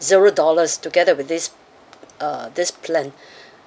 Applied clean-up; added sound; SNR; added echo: none; none; none; none.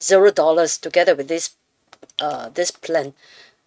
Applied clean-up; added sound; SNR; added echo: neural mask model RNNoise.